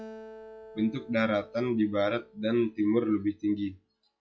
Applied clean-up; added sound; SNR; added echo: classical method log-MMSE.